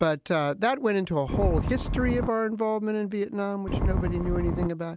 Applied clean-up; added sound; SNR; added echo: none; Wind; 0 dB; none.